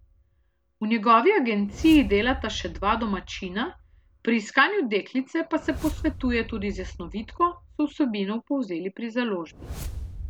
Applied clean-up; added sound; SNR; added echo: none; Whoosh, swoosh, swish; 14 dB; none.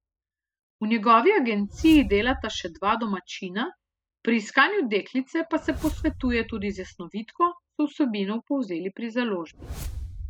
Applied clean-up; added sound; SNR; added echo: classical method spectral subtraction.